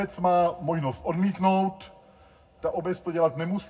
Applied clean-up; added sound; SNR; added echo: none; none; none; reverberation time 0.3 s.